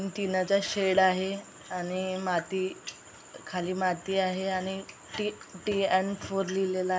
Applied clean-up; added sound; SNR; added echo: none; none; none; none.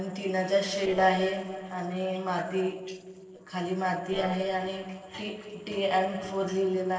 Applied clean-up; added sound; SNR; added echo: neural separator model SepFormer DNS4.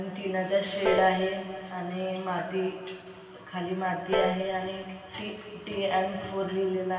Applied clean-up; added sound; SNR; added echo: none; Piano; 7 dB; reverberation time 2.6 s.